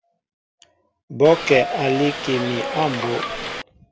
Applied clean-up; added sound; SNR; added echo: none; Subway, metro, underground / Doorbell; 5 dB; none.